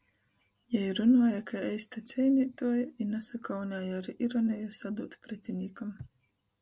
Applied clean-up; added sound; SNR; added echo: none; none; none; none.